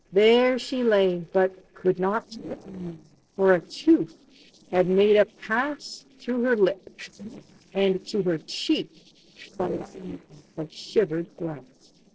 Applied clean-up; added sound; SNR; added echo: neural separator model SepFormer DNS4.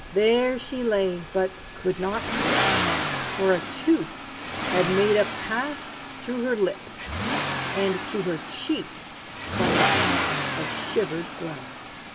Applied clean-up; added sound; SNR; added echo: none; Accelerating, revving, vroom; 1 dB; reverberation time 1.0 s.